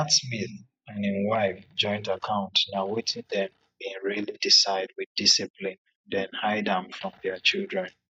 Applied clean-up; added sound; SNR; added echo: neural mask model DeepFilterNet 3.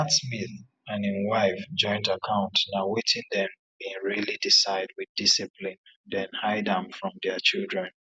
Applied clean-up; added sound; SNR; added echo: none; none; none; none.